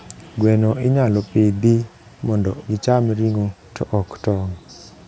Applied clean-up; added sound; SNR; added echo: none; none; none; none.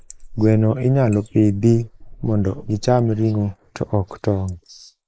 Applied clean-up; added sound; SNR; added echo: neural mask model Resemble Enhance denoiser.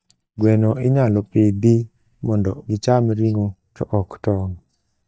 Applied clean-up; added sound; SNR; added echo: neural mask model DeepFilterNet 3.